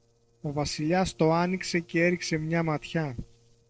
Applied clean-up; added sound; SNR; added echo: neural separator model SepFormer DNS4.